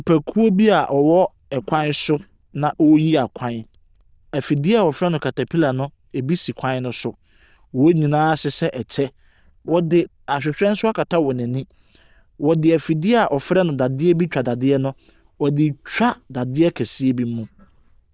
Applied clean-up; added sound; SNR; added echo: neural diffusion model UNIVERSE++.